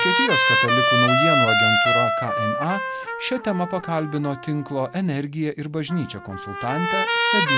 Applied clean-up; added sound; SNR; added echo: none; Trumpet; -3 dB; none.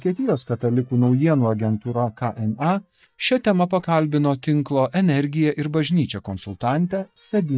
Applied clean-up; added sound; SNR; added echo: neural mask model DeepFilterNet 3.